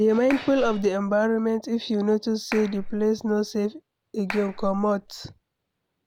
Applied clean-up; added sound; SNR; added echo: none; Clapping; 12 dB; none.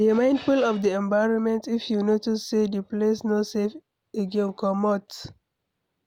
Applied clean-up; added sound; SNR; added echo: none; none; none; none.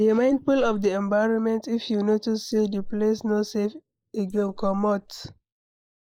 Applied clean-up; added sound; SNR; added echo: neural mask model Resemble Enhance denoiser.